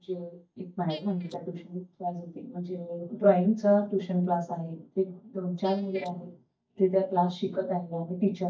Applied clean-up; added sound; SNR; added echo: neural mask model DeepFilterNet 3.